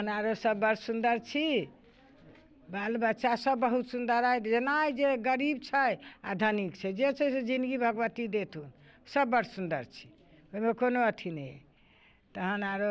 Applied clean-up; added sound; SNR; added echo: none; none; none; none.